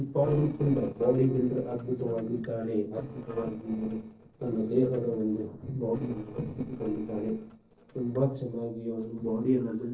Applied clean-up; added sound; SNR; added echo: neural separator model SepFormer DNS4.